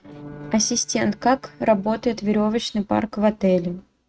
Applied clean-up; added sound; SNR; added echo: neural mask model RNNoise.